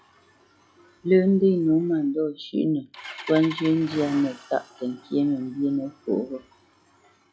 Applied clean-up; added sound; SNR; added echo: classical method log-MMSE.